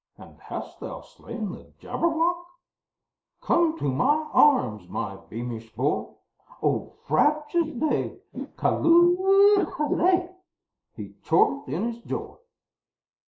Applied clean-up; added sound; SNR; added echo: neural mask model Resemble Enhance denoiser.